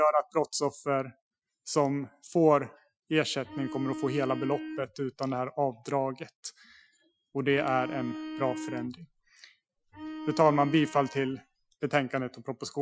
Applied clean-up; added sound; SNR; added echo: classical method Wiener filter.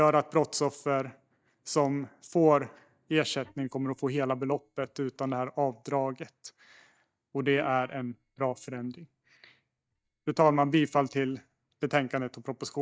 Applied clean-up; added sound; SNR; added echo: neural mask model DeepFilterNet 3.